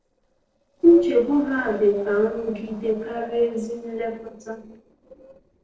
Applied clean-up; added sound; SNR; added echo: neural separator model SepFormer DNS4.